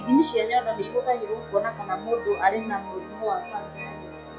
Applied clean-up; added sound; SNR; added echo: classical method log-MMSE.